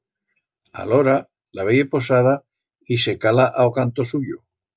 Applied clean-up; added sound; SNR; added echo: none; none; none; none.